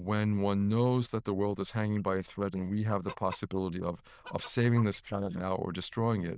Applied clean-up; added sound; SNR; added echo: neural diffusion model UNIVERSE++.